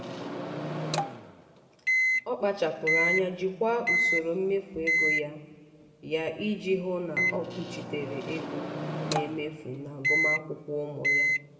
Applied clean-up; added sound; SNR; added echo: none; Microwave oven; -2 dB; reverberation time 1.6 s.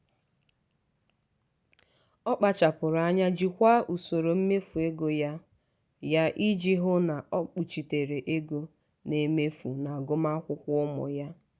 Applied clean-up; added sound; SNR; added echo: none; none; none; none.